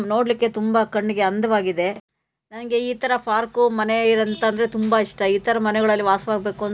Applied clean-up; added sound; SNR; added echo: none; none; none; none.